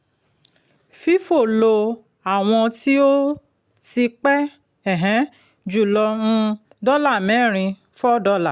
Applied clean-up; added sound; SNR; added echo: none; none; none; none.